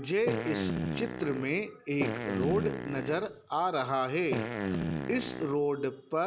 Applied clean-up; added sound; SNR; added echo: none; Fart; 3 dB; none.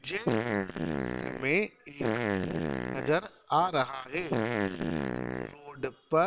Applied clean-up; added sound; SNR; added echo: neural separator model SepFormer WHAM!.